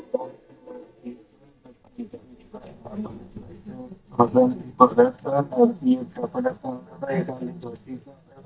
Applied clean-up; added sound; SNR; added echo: neural mask model DeepFilterNet 3.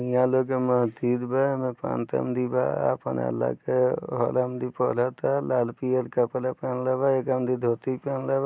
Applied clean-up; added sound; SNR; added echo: none; none; none; none.